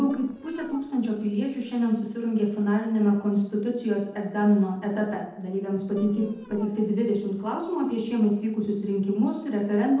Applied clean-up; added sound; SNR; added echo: neural separator model SepFormer DNS4.